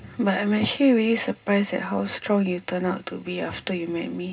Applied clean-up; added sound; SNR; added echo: none; none; none; reverberation time 0.2 s.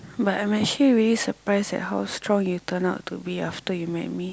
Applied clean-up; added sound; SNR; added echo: none; none; none; none.